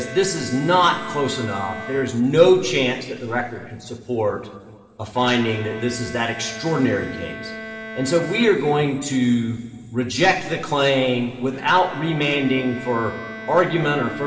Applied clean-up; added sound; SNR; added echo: none; Bowed string instrument; 15 dB; reverberation time 2.9 s.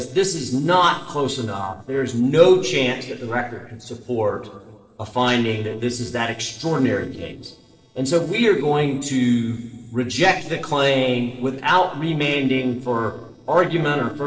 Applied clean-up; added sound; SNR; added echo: neural separator model SepFormer DNS4.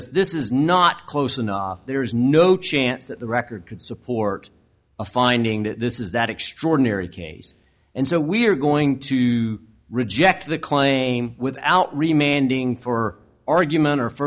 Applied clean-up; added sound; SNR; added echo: none; none; none; none.